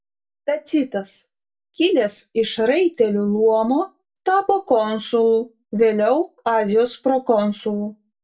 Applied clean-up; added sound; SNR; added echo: none; none; none; reverberation time 0.2 s.